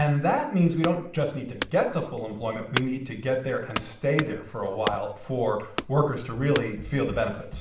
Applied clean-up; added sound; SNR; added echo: none; Wood / Domestic sounds, home sounds; 11 dB; reverberation time 0.6 s.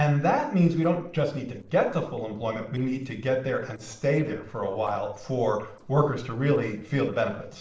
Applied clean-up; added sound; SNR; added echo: neural separator model SepFormer DNS4.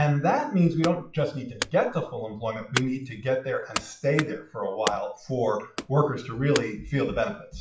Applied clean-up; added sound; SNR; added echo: classical method WPE with log-MMSE.